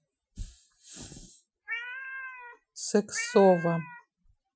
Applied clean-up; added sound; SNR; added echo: classical method Wiener filter.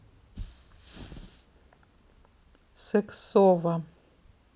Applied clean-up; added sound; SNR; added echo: none; none; none; none.